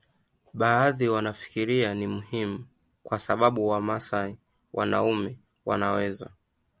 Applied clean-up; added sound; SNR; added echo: none; none; none; none.